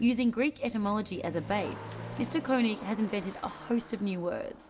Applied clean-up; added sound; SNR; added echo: none; Motor vehicle (road); 14 dB; reverberation time 0.4 s.